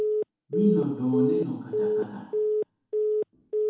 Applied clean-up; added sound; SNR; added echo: none; Telephone; -2 dB; reverberation time 2.0 s.